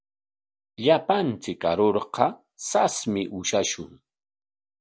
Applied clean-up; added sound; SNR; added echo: none; none; none; none.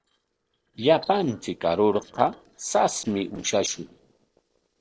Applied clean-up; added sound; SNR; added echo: neural separator model SepFormer DNS4.